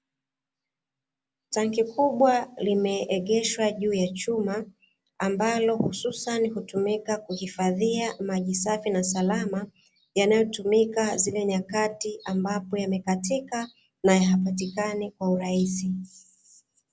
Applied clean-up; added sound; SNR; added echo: none; none; none; none.